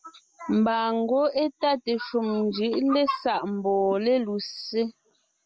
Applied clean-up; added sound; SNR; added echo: none; none; none; none.